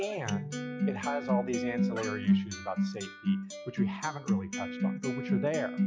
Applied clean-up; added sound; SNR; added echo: classical method log-MMSE.